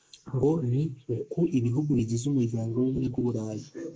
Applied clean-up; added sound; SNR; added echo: neural mask model Resemble Enhance denoiser.